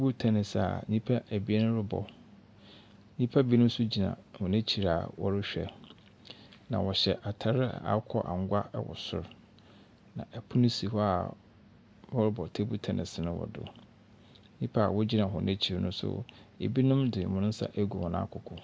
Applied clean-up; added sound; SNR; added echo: none; none; none; none.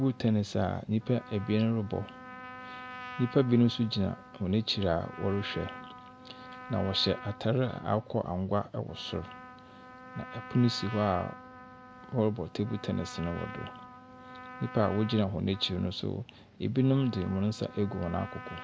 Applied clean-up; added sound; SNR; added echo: none; Trumpet; 16 dB; none.